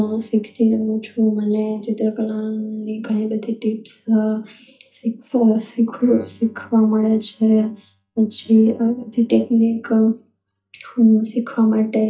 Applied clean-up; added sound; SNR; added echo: neural mask model DeepFilterNet 3.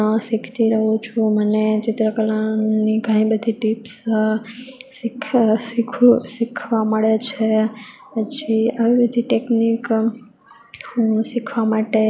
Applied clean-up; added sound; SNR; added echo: none; none; none; none.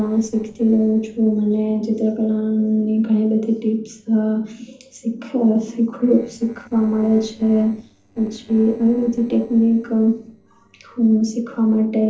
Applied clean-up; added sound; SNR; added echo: neural separator model SepFormer DNS4.